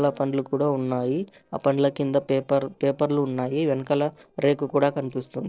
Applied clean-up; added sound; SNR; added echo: neural separator model SepFormer DNS4.